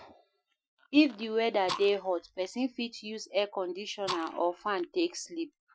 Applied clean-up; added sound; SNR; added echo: classical method Wiener filter.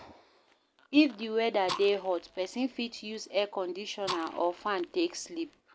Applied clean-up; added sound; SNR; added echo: none; Fire; 12 dB; none.